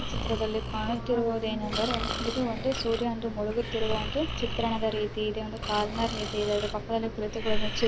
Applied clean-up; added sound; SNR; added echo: none; Breathing; 3 dB; none.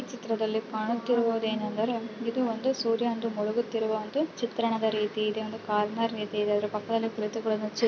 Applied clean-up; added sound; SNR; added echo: none; none; none; none.